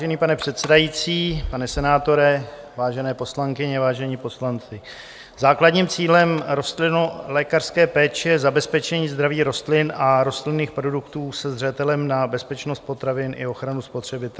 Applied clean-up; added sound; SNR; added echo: none; none; none; none.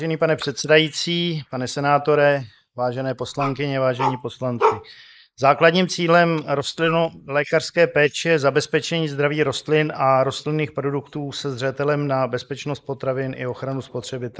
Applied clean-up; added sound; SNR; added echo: neural mask model Resemble Enhance denoiser.